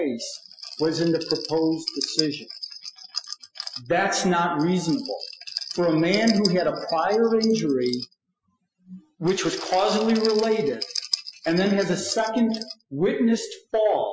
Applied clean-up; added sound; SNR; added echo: classical method Wiener filter.